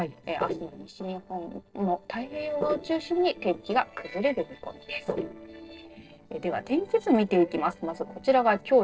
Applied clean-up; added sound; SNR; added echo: neural separator model SepFormer DNS4.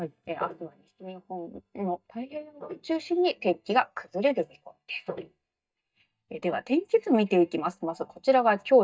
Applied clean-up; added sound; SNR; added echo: neural mask model DeepFilterNet 3.